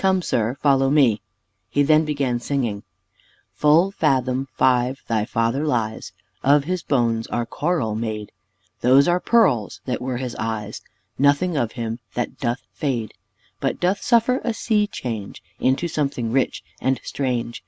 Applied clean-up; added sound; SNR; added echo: none; none; none; none.